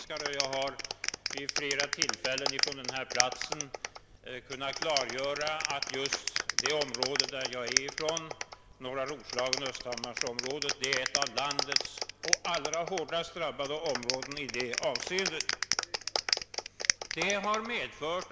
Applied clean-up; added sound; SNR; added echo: none; Clapping; -1 dB; none.